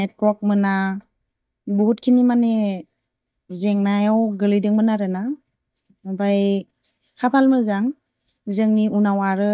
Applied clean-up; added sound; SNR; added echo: neural mask model DeepFilterNet 3.